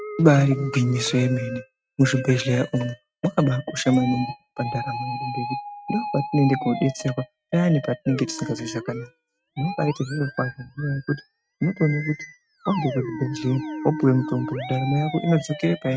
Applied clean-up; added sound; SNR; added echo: neural mask model RNNoise.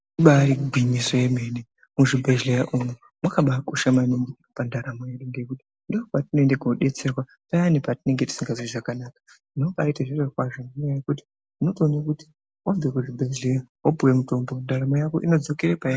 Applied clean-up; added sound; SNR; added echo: none; none; none; none.